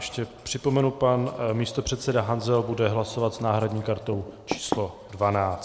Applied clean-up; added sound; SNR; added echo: none; Writing; 15 dB; none.